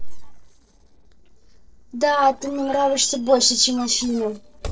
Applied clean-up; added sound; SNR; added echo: neural separator model SepFormer DNS4.